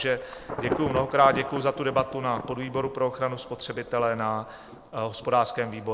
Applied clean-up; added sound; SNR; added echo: none; Thunder / Traffic noise, roadway noise / Rain / Insect; 11 dB; none.